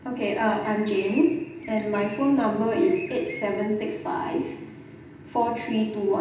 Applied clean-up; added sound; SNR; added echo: none; Bird; 18 dB; reverberation time 0.8 s.